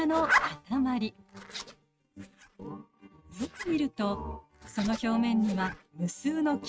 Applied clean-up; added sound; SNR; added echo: neural mask model RNNoise.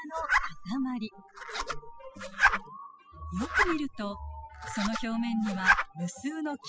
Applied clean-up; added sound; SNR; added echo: classical method spectral subtraction.